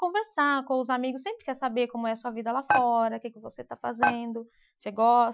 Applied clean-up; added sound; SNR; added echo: classical method Wiener filter.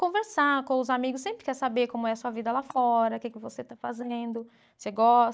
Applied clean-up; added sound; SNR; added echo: neural mask model DeepFilterNet 3.